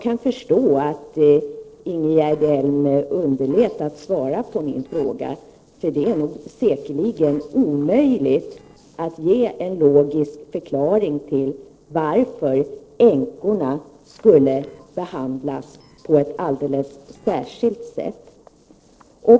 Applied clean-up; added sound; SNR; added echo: neural separator model SepFormer DNS4.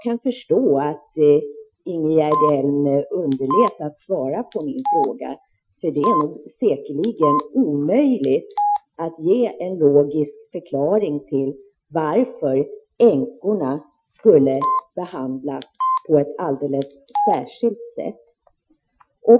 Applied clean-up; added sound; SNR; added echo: classical method Wiener filter.